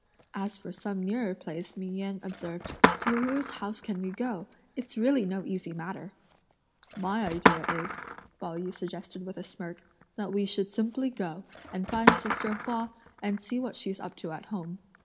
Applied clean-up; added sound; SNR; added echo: none; Skateboard; 1 dB; none.